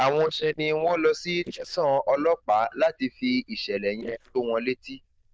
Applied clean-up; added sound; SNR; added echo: neural diffusion model UNIVERSE++.